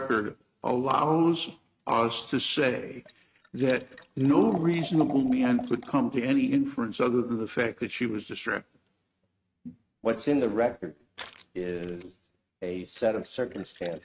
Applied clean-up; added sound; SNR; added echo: neural mask model RNNoise.